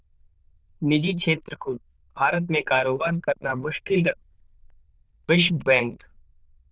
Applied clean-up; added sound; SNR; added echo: neural diffusion model UNIVERSE++.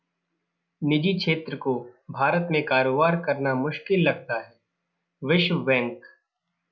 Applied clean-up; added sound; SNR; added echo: none; none; none; none.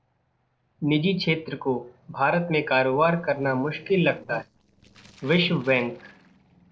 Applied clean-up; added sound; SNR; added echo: neural separator model SepFormer DNS4.